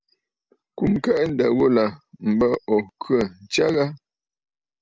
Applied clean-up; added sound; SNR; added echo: none; none; none; none.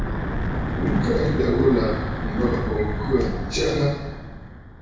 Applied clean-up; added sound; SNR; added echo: none; Wind / Breathing; 2 dB; reverberation time 1.1 s.